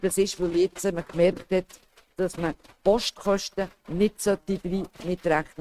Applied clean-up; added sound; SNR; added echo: neural mask model RNNoise.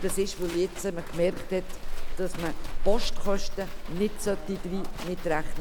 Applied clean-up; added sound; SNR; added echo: none; Livestock, farm animals, working animals; -3 dB; none.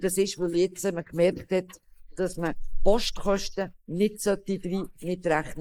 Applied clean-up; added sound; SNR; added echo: neural mask model Resemble Enhance denoiser.